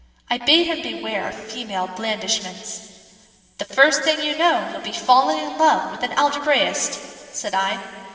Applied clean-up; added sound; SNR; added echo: none; none; none; reverberation time 2.9 s.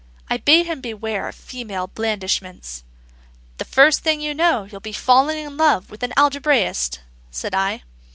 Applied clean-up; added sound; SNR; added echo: none; none; none; none.